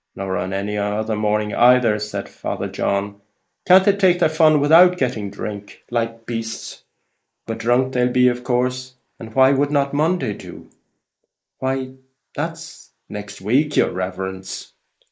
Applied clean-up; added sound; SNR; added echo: neural mask model Resemble Enhance denoiser.